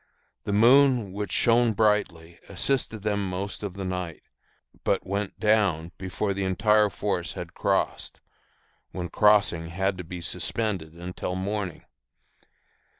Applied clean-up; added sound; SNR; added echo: neural mask model Resemble Enhance denoiser.